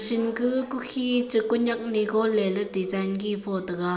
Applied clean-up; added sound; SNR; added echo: none; Wind; 20 dB; none.